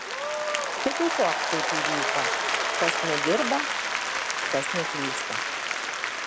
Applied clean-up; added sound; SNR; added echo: none; Applause; -4 dB; none.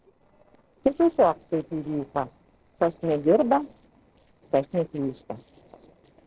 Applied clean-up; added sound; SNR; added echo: neural separator model SepFormer DNS4.